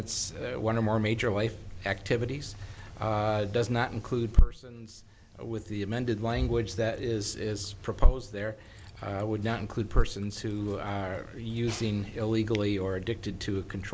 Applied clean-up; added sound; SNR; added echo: none; none; none; none.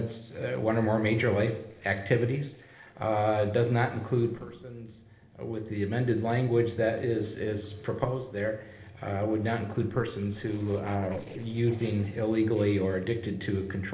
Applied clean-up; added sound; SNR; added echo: neural separator model SepFormer DNS4.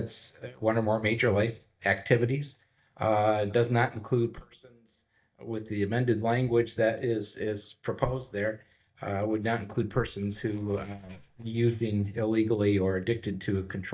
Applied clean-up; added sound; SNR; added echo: neural mask model DeepFilterNet 3.